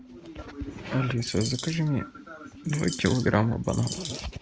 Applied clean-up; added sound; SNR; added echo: none; Bird vocalization, bird call, bird song; 11 dB; none.